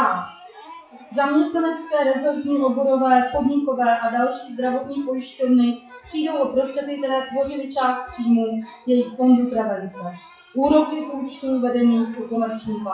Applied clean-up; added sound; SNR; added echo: classical method WPE with log-MMSE.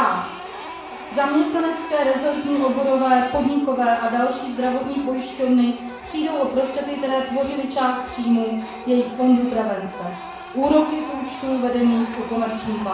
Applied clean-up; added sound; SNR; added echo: none; Printer; 13 dB; reverberation time 0.6 s.